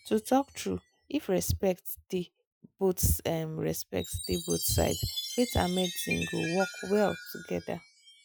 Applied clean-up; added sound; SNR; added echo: classical method Wiener filter.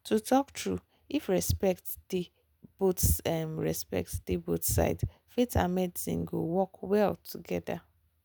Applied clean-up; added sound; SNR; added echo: none; none; none; none.